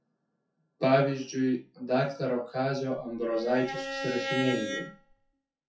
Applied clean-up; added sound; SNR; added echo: classical method WPE with log-MMSE.